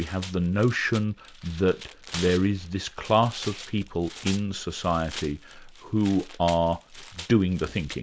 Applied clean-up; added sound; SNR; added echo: none; Tearing; 16 dB; none.